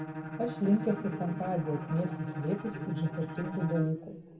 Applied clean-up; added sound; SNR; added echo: none; Bowed string instrument; 6 dB; reverberation time 2.3 s.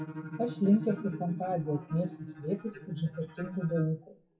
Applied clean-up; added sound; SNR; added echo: classical method WPE with log-MMSE.